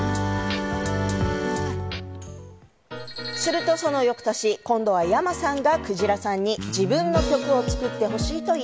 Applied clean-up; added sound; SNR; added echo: none; none; none; none.